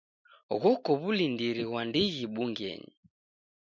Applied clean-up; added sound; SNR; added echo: none; none; none; none.